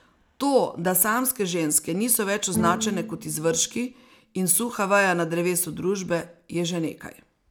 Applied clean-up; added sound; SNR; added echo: none; Bowed string instrument; 9 dB; none.